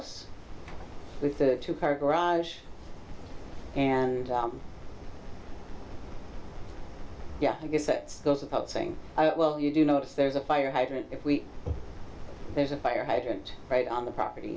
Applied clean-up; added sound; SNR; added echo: none; none; none; none.